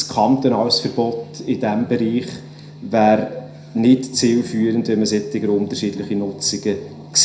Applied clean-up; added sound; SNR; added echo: none; Organ; 17 dB; reverberation time 0.4 s.